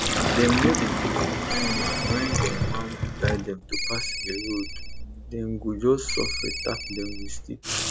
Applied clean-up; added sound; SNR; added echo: none; Sink (filling or washing) + Ringtone; -2 dB; none.